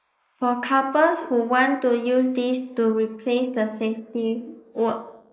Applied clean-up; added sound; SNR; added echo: neural mask model Resemble Enhance denoiser.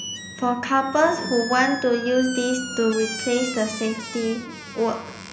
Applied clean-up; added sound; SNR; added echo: none; Squeak; 11 dB; none.